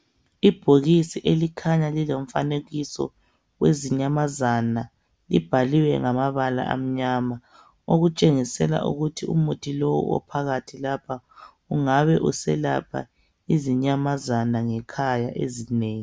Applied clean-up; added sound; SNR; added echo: none; none; none; none.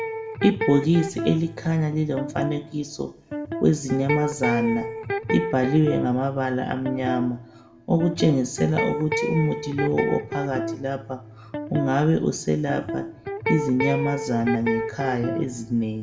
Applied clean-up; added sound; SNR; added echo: none; Electric guitar; 6 dB; reverberation time 0.4 s.